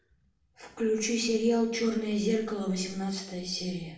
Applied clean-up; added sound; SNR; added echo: none; none; none; reverberation time 0.6 s.